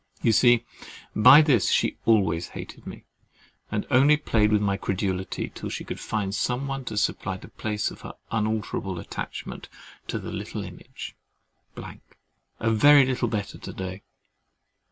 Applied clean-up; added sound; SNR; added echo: none; none; none; none.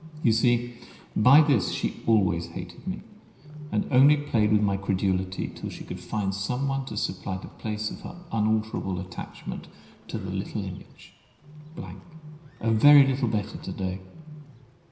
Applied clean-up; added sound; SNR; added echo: none; Bird; 20 dB; reverberation time 0.9 s.